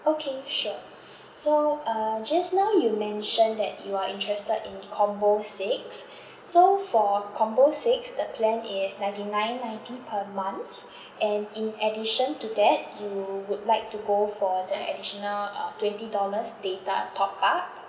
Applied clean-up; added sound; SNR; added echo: none; none; none; none.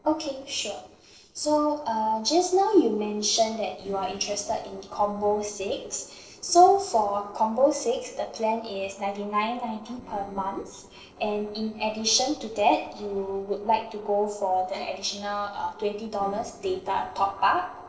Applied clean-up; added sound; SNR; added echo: neural separator model SepFormer DNS4.